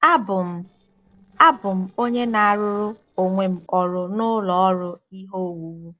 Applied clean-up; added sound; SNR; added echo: neural separator model SepFormer DNS4.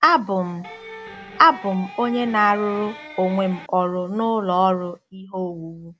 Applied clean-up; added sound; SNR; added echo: none; Electric guitar; 16 dB; none.